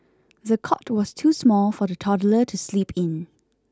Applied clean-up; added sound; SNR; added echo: none; none; none; none.